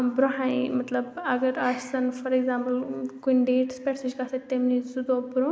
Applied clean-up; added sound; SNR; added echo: none; none; none; none.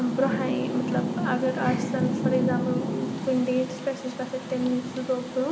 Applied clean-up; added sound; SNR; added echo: none; Rain; 2 dB; reverberation time 0.3 s.